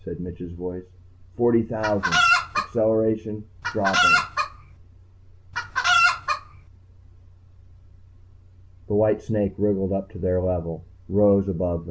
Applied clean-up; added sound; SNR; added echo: none; Chicken, rooster; -4 dB; none.